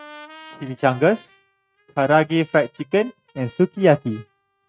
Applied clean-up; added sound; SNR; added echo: neural mask model RNNoise.